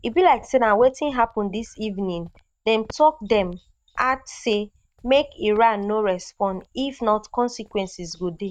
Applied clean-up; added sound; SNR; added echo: neural mask model RNNoise.